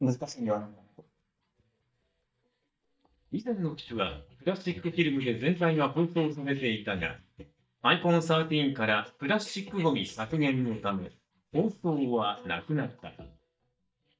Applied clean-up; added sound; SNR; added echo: neural mask model DeepFilterNet 3.